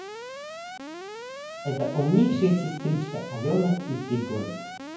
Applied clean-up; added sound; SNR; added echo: none; Alarm; 11 dB; reverberation time 0.9 s.